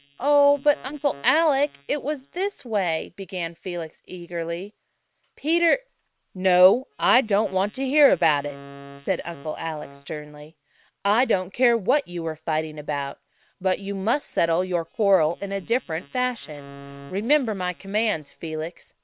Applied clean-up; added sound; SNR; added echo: neural separator model SepFormer WHAM!.